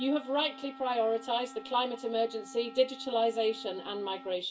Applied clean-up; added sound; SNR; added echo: none; Wind instrument, woodwind instrument; 17 dB; reverberation time 0.2 s.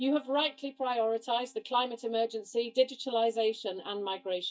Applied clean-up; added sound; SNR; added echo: neural mask model DeepFilterNet 3.